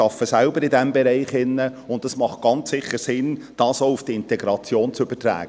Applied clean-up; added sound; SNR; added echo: none; none; none; none.